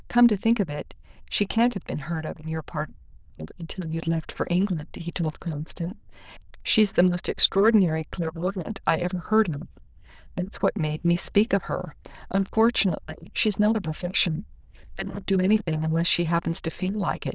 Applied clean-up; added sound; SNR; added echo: neural diffusion model UNIVERSE++.